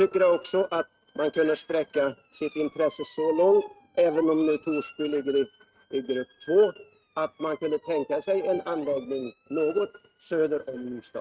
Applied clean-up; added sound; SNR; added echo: neural mask model RNNoise.